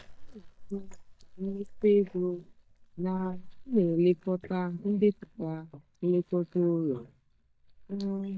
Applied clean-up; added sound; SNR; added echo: neural mask model DeepFilterNet 3.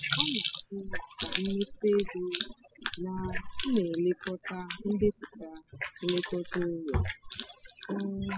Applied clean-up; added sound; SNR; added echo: classical method spectral subtraction.